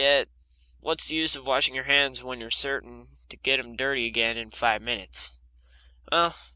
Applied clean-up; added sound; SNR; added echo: none; none; none; none.